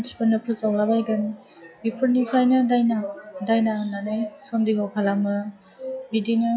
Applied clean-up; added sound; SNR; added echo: classical method log-MMSE.